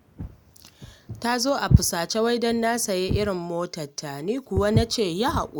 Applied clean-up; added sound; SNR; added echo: none; Walk, footsteps; 3 dB; none.